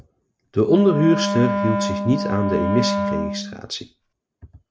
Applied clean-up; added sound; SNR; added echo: none; Wind instrument, woodwind instrument; 2 dB; none.